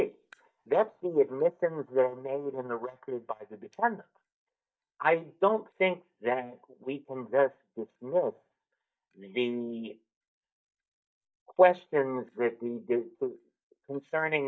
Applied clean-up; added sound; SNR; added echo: neural mask model DeepFilterNet 3.